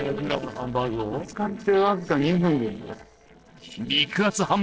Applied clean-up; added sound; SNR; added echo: neural separator model SepFormer DNS4.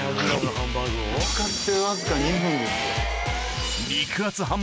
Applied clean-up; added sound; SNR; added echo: none; none; none; none.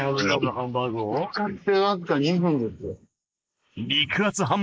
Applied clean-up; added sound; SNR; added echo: neural mask model Resemble Enhance denoiser.